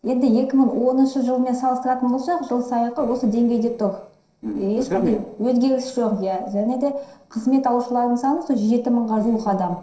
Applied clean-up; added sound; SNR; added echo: neural separator model SepFormer DNS4.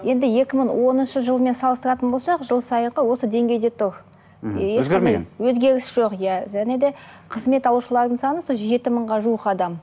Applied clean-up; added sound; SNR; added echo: none; none; none; none.